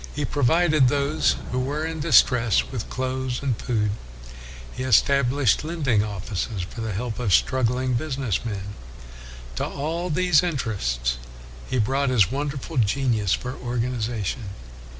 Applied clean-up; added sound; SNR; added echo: none; Subway, metro, underground; 19 dB; none.